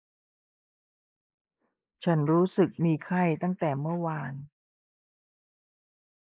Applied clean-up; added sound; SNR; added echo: neural mask model Resemble Enhance denoiser.